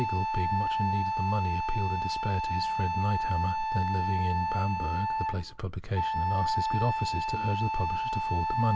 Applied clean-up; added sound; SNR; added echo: none; Wind instrument, woodwind instrument; -1 dB; none.